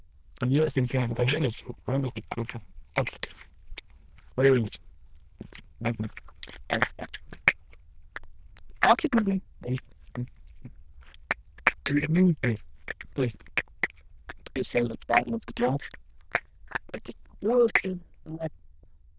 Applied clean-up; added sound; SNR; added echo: neural diffusion model UNIVERSE++.